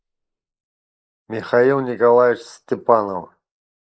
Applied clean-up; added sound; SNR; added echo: neural mask model Resemble Enhance denoiser.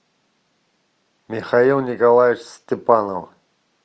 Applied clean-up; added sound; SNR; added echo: none; none; none; none.